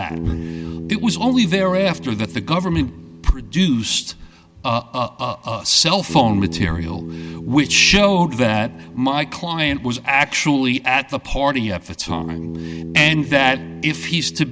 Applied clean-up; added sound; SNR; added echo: none; Bass guitar; 13 dB; none.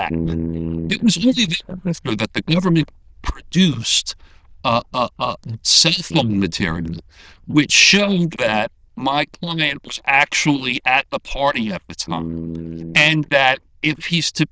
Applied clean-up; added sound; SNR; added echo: neural diffusion model UNIVERSE++.